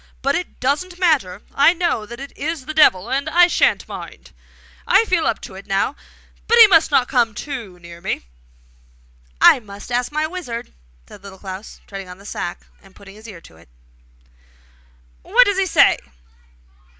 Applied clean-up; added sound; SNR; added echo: none; none; none; none.